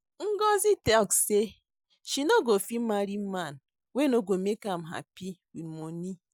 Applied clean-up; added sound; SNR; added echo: none; none; none; none.